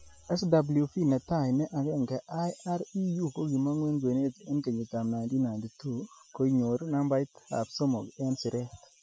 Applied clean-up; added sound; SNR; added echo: classical method Wiener filter.